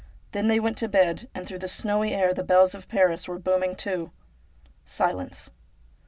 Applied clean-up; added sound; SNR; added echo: none; none; none; none.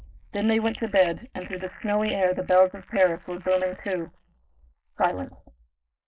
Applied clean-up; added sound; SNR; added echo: neural mask model Resemble Enhance denoiser.